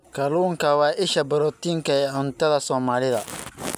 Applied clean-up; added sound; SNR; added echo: none; none; none; none.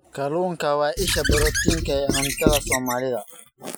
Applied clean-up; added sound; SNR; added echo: classical method Wiener filter.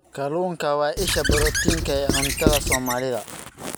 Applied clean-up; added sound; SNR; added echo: none; Squeak / Writing; -1 dB; none.